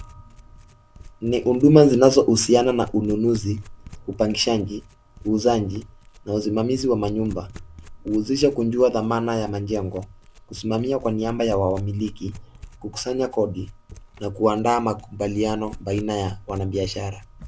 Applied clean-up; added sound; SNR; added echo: none; Domestic sounds, home sounds; 20 dB; none.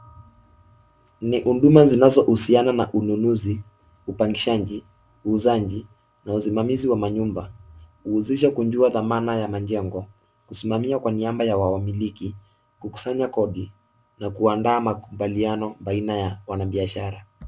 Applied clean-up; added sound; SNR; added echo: none; none; none; none.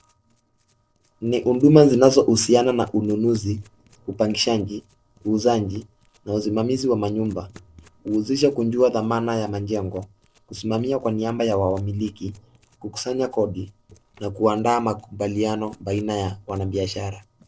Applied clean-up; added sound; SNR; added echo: neural separator model SepFormer DNS4.